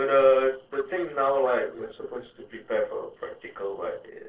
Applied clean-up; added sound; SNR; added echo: neural separator model SepFormer DNS4.